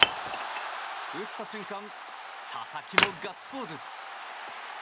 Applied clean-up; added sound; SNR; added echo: none; Wood; -4 dB; none.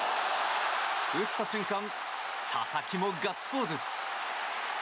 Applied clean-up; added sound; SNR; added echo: none; none; none; none.